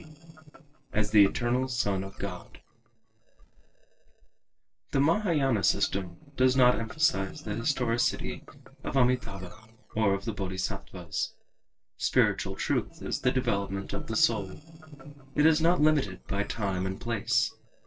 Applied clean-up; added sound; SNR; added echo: neural separator model SepFormer DNS4.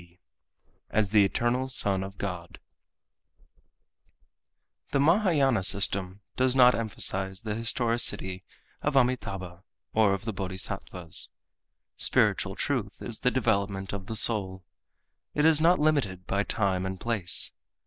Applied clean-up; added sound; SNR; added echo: none; none; none; none.